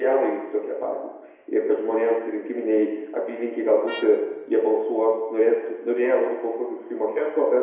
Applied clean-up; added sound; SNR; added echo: none; Trumpet; 18 dB; reverberation time 1.0 s.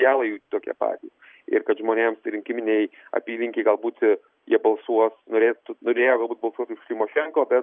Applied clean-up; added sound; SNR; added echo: none; none; none; none.